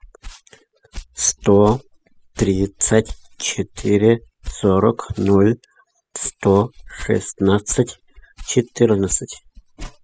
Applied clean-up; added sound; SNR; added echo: classical method spectral subtraction.